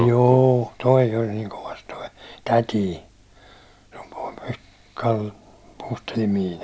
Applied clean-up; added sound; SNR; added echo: none; none; none; none.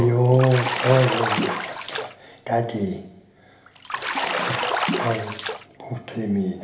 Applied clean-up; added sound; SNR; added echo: none; Bathtub (filling or washing) / Splash, splatter; 2 dB; reverberation time 0.7 s.